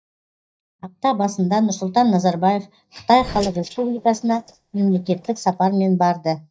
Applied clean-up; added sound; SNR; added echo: neural mask model DeepFilterNet 3.